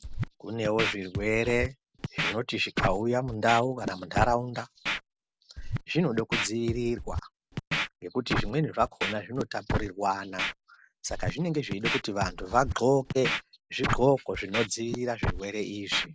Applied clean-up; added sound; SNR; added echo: none; Scratching (performance technique); 4 dB; none.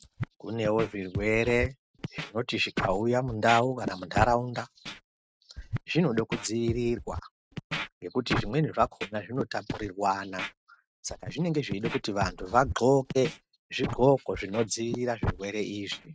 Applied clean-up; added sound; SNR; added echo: neural mask model RNNoise.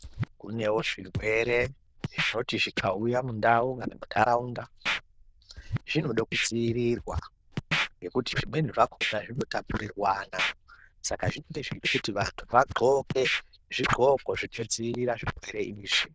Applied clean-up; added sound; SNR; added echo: neural diffusion model UNIVERSE++.